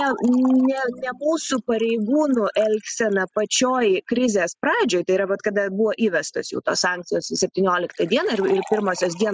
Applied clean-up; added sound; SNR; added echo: classical method spectral subtraction.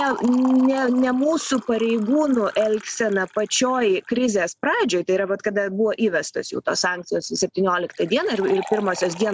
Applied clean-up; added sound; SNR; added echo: none; Liquid; 18 dB; none.